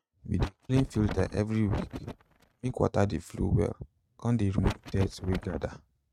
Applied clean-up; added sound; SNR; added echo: neural mask model RNNoise.